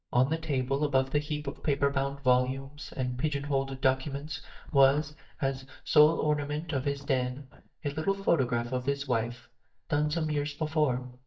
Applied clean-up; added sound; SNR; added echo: neural mask model DeepFilterNet 3.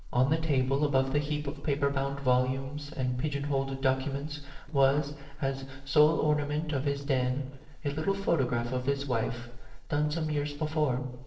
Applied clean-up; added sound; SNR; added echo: neural separator model SepFormer DNS4.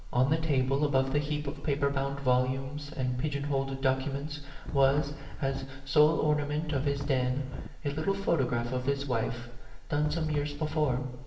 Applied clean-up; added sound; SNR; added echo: none; Wind; 9 dB; reverberation time 0.9 s.